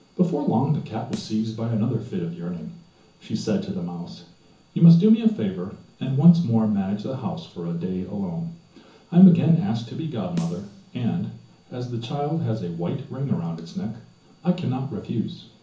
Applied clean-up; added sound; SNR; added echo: none; Snare drum; 19 dB; reverberation time 0.7 s.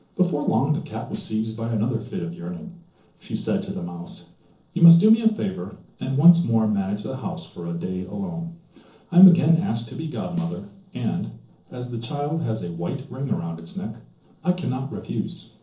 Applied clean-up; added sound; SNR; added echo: neural separator model SepFormer DNS4.